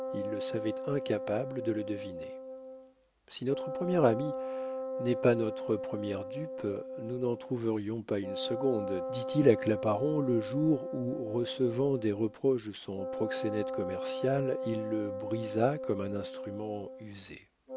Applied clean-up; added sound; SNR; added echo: none; Wind instrument, woodwind instrument; 6 dB; none.